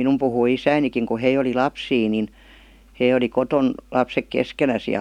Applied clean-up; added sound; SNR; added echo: none; none; none; none.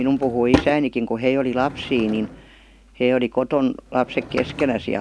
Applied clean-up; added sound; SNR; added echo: none; Drawer open or close / Wood; 10 dB; none.